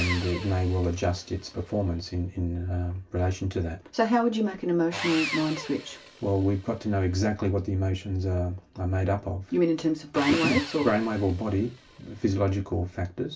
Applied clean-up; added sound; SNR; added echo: none; Sawing; 13 dB; reverberation time 0.2 s.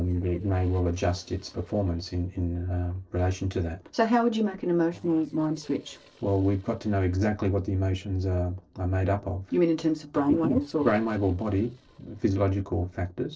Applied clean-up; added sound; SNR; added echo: neural separator model SepFormer DNS4.